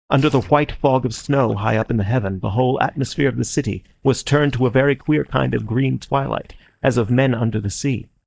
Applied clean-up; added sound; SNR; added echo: neural mask model DeepFilterNet 3.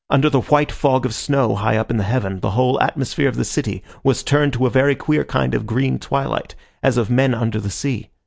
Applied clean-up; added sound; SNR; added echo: none; none; none; none.